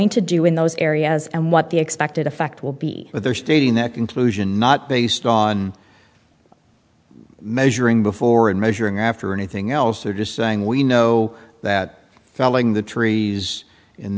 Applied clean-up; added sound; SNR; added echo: none; none; none; none.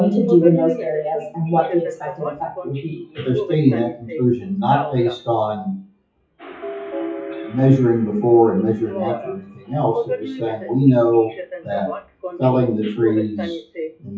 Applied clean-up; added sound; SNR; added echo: classical method WPE with log-MMSE.